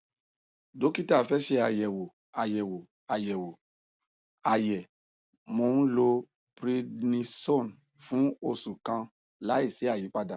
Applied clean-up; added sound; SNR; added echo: none; none; none; none.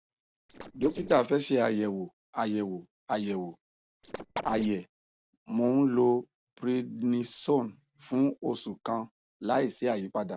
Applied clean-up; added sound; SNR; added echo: neural separator model SepFormer DNS4.